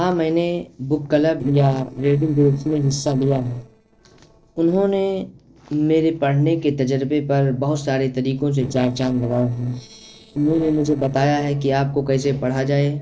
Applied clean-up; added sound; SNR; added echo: neural separator model SepFormer DNS4.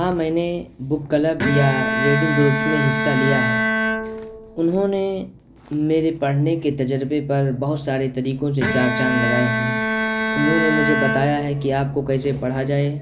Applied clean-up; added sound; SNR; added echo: none; Bowed string instrument; 1 dB; none.